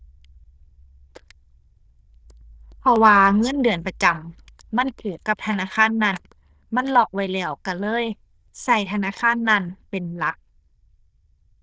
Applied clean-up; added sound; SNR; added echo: neural diffusion model UNIVERSE++.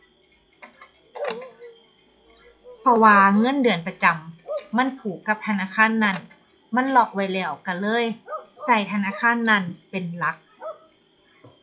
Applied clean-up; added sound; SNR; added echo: classical method log-MMSE.